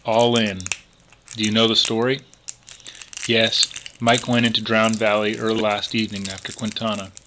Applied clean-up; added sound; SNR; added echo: none; Crackle; 14 dB; none.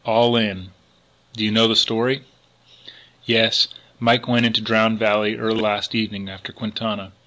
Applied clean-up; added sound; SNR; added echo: none; none; none; none.